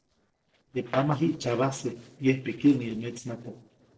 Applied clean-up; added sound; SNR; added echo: neural separator model SepFormer DNS4.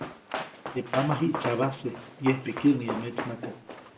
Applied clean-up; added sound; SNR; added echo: none; Run; 7 dB; reverberation time 0.5 s.